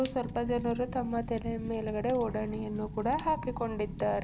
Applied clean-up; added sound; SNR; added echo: none; Fire; 8 dB; none.